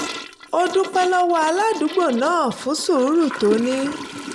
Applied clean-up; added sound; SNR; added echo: none; Toilet flush / Gurgling; 13 dB; none.